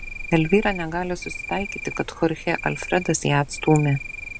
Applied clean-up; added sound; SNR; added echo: none; Cricket; 11 dB; none.